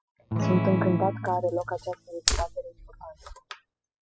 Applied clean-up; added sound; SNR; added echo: classical method spectral subtraction.